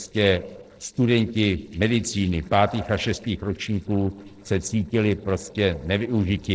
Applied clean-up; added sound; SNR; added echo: neural separator model SepFormer DNS4.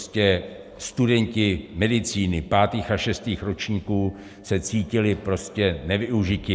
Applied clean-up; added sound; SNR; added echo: none; none; none; none.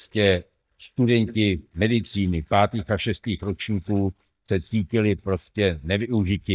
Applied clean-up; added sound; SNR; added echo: neural mask model DeepFilterNet 3.